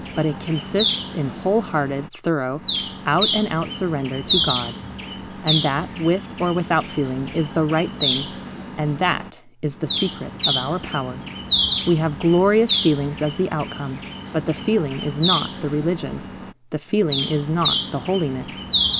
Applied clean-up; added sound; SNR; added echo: none; Bird; -1 dB; none.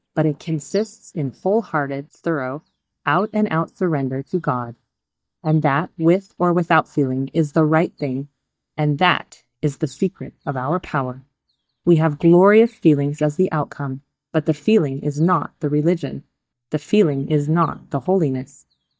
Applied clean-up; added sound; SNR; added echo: neural mask model DeepFilterNet 3.